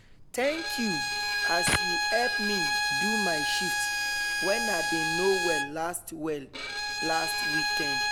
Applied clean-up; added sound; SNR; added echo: none; Bowed string instrument; -3 dB; none.